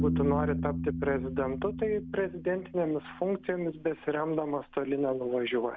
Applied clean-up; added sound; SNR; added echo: none; Piano; 5 dB; none.